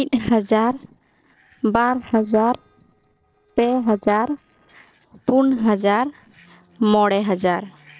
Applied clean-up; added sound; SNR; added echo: neural separator model SepFormer DNS4.